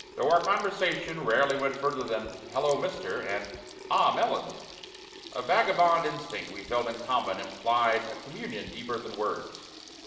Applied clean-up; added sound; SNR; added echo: none; Sink (filling or washing) / Water tap, faucet; 15 dB; reverberation time 1.1 s.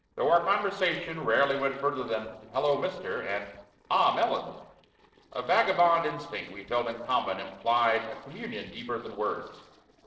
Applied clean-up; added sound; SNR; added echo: neural separator model SepFormer DNS4.